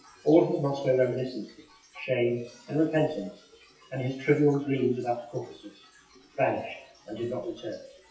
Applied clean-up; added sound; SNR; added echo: classical method WPE with log-MMSE.